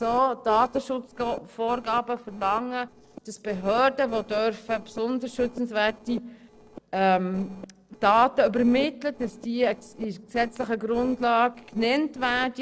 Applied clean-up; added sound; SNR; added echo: neural separator model SepFormer DNS4.